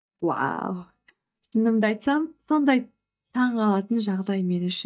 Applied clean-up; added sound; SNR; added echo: neural mask model DeepFilterNet 3.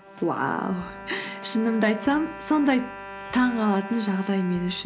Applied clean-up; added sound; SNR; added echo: none; Bowed string instrument; 13 dB; none.